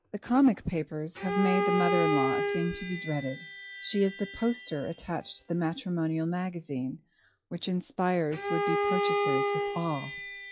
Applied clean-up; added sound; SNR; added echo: classical method log-MMSE.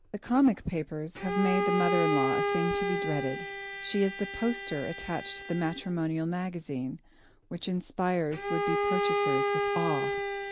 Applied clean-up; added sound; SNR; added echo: none; Bowed string instrument; 1 dB; none.